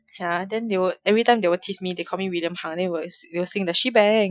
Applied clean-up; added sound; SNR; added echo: classical method Wiener filter.